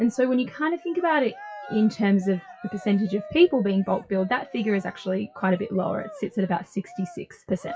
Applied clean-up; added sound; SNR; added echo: classical method WPE with log-MMSE.